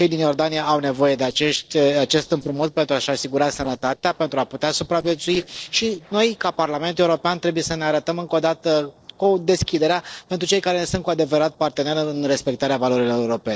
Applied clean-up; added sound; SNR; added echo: neural separator model SepFormer DNS4.